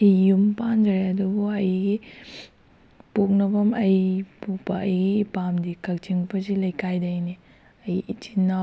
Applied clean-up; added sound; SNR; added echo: none; none; none; none.